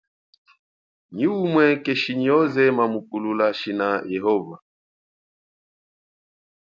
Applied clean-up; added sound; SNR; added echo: none; none; none; none.